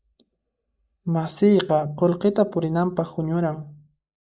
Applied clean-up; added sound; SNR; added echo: neural mask model Resemble Enhance denoiser.